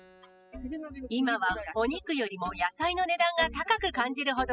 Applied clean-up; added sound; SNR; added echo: classical method spectral subtraction.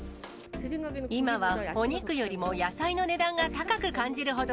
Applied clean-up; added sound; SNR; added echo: none; none; none; none.